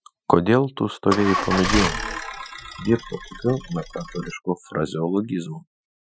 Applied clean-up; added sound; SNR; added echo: classical method Wiener filter.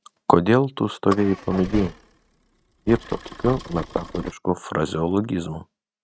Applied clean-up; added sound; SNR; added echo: neural mask model RNNoise.